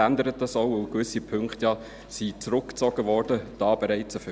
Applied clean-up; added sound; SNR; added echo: none; none; none; none.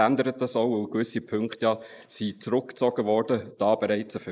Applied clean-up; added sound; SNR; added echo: neural mask model Resemble Enhance denoiser.